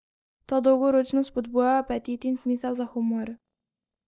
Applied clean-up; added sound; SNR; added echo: neural mask model DeepFilterNet 3.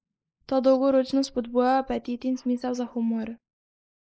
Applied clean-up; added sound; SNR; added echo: neural mask model Resemble Enhance denoiser.